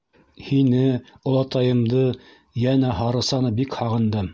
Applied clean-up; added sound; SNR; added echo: none; none; none; none.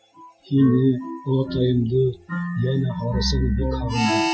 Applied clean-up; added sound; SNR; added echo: classical method Wiener filter.